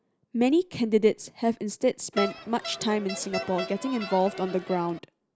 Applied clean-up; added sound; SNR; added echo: none; Crowd; 9 dB; none.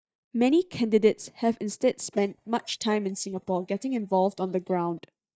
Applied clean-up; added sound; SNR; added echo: neural mask model DeepFilterNet 3.